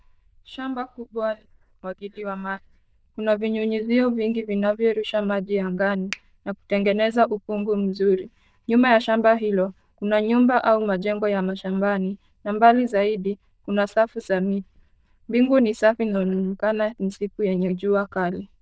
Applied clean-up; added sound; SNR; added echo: neural diffusion model UNIVERSE++.